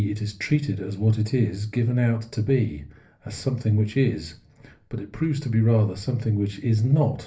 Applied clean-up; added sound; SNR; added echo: none; none; none; reverberation time 0.3 s.